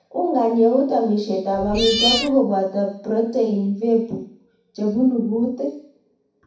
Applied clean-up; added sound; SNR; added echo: none; Cat; 2 dB; reverberation time 0.6 s.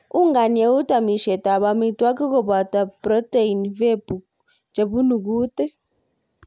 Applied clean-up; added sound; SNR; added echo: none; none; none; none.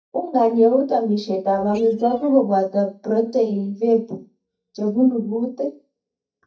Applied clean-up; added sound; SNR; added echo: neural mask model DeepFilterNet 3.